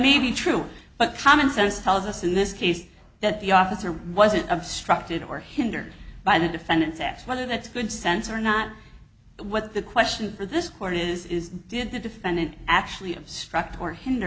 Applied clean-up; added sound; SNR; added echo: none; none; none; none.